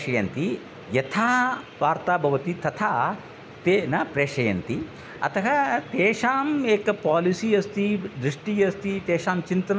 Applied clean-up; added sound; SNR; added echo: none; none; none; none.